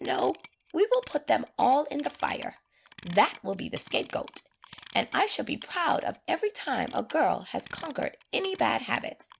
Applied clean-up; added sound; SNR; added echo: none; Clock; 18 dB; none.